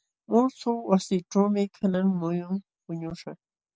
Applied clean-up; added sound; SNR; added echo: none; none; none; none.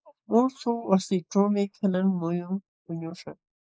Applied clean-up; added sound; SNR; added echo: neural mask model Resemble Enhance denoiser.